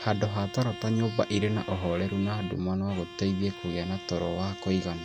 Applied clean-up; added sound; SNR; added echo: none; Bowed string instrument; 14 dB; none.